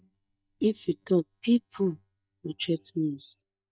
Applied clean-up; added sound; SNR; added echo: neural mask model DeepFilterNet 3.